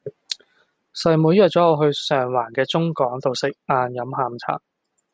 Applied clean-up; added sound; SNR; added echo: none; none; none; none.